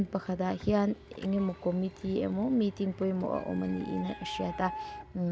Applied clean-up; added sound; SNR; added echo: none; Printer; 15 dB; none.